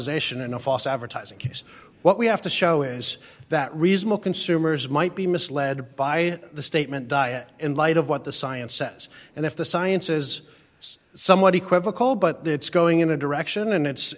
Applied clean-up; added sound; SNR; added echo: none; none; none; none.